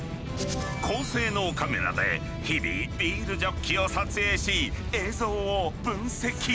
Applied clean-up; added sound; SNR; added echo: none; Aircraft; 5 dB; none.